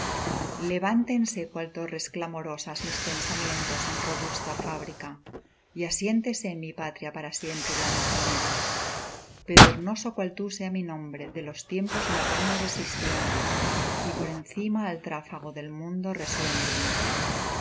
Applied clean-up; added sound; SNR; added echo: none; Explosion; -4 dB; none.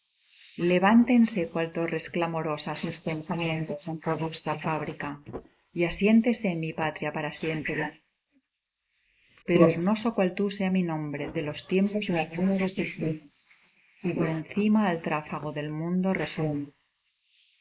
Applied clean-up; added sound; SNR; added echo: neural mask model Resemble Enhance denoiser.